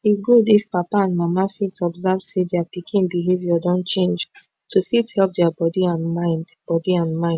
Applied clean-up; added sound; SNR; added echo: none; none; none; none.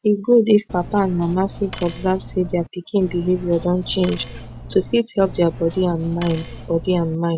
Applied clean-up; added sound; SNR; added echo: none; Cutlery, silverware; 14 dB; none.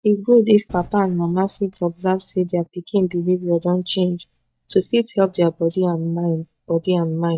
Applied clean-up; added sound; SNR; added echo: neural mask model DeepFilterNet 3.